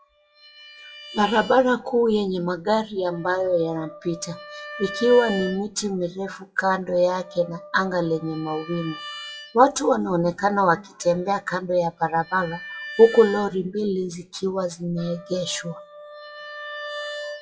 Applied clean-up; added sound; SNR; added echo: classical method WPE with log-MMSE.